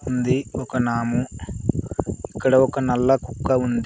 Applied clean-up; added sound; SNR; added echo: none; none; none; none.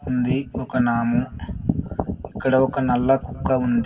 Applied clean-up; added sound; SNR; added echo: none; none; none; reverberation time 2.0 s.